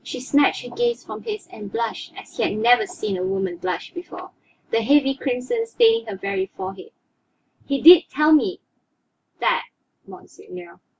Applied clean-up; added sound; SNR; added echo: none; none; none; none.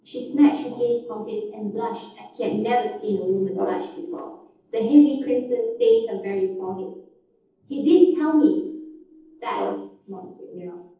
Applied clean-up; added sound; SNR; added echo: neural separator model SepFormer DNS4.